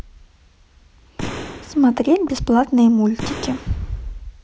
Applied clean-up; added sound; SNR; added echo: none; Boom; 11 dB; none.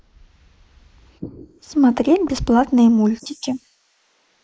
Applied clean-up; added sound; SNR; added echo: neural mask model Resemble Enhance denoiser.